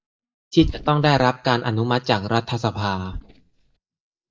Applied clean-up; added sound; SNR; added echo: neural mask model DeepFilterNet 3.